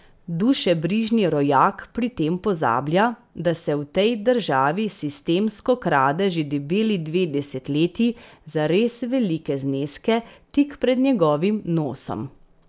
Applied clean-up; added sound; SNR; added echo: none; none; none; none.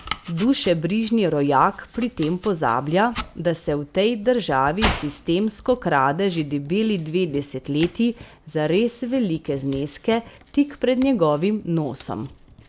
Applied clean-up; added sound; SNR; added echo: none; Domestic sounds, home sounds; 15 dB; none.